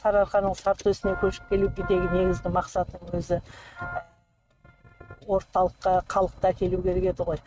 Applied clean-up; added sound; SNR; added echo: neural mask model RNNoise.